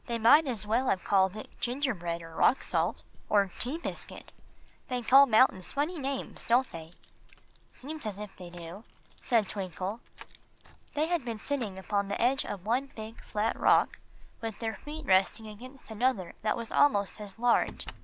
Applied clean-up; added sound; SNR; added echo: none; Keys jangling; 17 dB; none.